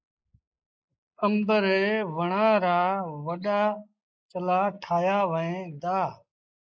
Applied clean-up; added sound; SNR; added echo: neural mask model Resemble Enhance denoiser.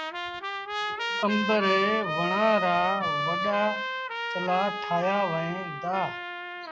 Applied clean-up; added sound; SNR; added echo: none; Trumpet; 2 dB; none.